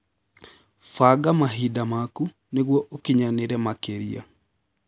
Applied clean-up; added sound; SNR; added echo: none; none; none; none.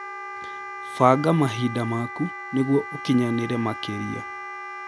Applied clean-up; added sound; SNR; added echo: none; Wind instrument, woodwind instrument; 10 dB; none.